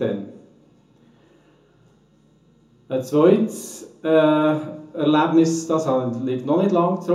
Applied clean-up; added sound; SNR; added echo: none; none; none; reverberation time 0.6 s.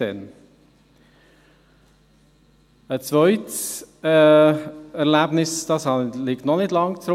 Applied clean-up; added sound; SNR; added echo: none; none; none; none.